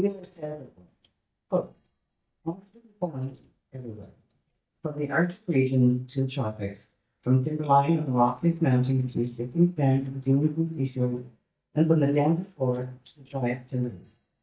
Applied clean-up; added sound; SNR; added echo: neural mask model DeepFilterNet 3.